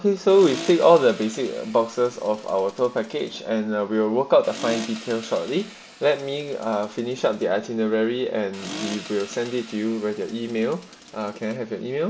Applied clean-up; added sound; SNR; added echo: none; Accelerating, revving, vroom; 16 dB; none.